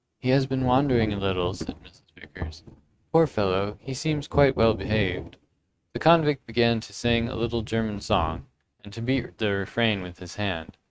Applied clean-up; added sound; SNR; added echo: neural mask model RNNoise.